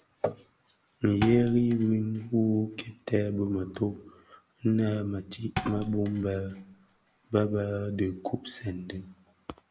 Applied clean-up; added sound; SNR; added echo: none; Thump, thud; 14 dB; none.